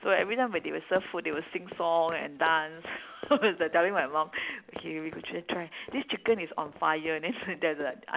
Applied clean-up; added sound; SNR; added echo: none; Run; 18 dB; none.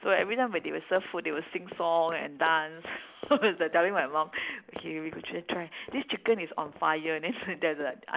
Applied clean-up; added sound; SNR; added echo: neural mask model Resemble Enhance denoiser.